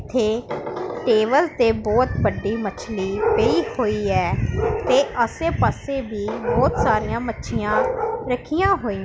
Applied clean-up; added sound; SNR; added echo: none; none; none; none.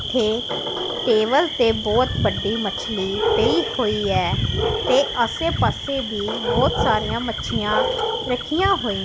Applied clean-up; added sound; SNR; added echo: none; Cricket; 8 dB; none.